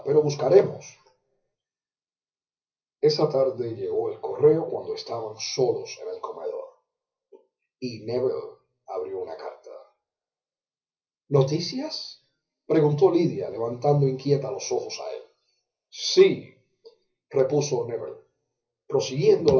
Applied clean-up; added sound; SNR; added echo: none; none; none; reverberation time 0.5 s.